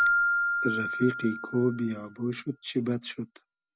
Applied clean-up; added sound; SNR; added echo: none; Keyboard (musical); 0 dB; none.